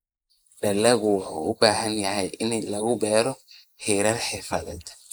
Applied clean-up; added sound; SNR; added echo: neural mask model Resemble Enhance denoiser.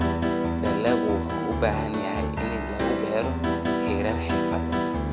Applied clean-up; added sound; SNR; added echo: none; Piano; -4 dB; none.